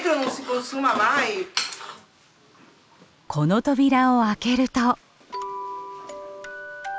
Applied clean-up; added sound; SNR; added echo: none; none; none; none.